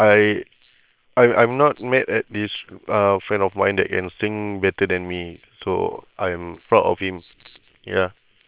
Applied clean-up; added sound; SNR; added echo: neural separator model SepFormer WHAM!.